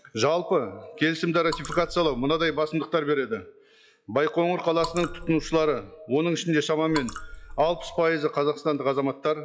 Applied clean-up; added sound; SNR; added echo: classical method log-MMSE.